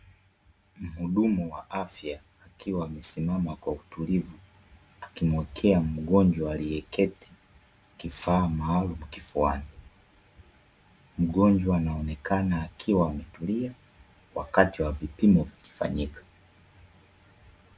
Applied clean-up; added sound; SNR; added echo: none; none; none; none.